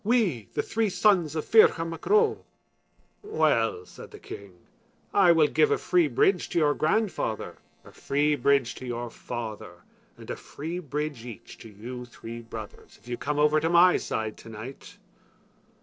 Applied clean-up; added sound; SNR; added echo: neural separator model SepFormer DNS4.